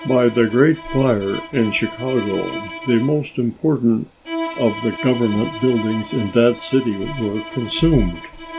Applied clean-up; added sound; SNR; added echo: none; Bowed string instrument; 12 dB; none.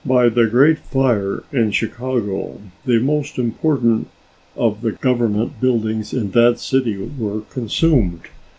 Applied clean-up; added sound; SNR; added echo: none; none; none; none.